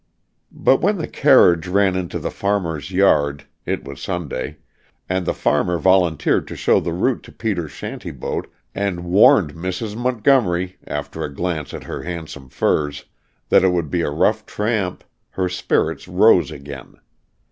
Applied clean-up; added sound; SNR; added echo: none; none; none; none.